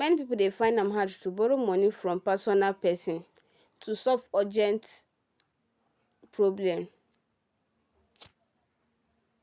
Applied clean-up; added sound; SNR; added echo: none; none; none; none.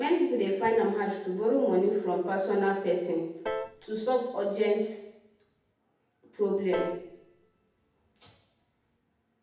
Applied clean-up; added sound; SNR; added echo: none; Piano; 12 dB; reverberation time 0.8 s.